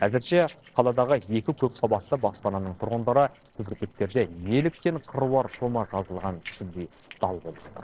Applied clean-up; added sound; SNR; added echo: neural separator model SepFormer DNS4.